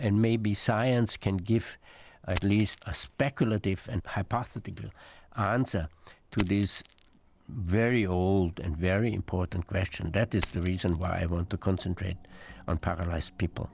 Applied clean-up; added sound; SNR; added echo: none; Coin (dropping); 13 dB; none.